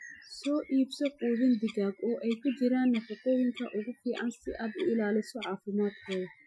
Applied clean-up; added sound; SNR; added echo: classical method Wiener filter.